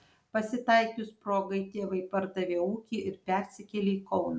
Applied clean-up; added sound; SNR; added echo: none; none; none; none.